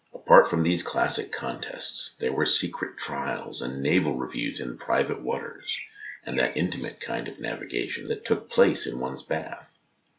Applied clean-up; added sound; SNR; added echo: none; Bird; 16 dB; reverberation time 0.2 s.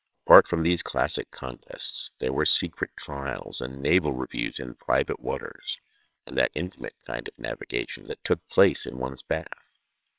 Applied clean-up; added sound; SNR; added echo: neural separator model SepFormer WHAMR!.